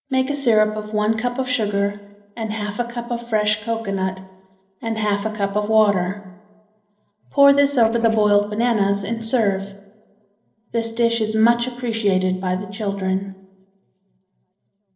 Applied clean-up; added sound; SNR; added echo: neural separator model SepFormer DNS4.